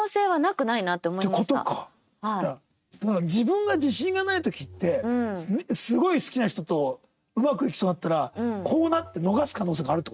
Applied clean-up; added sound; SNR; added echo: neural mask model RNNoise.